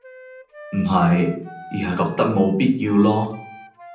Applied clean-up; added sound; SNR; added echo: none; Wind instrument, woodwind instrument; 20 dB; reverberation time 0.6 s.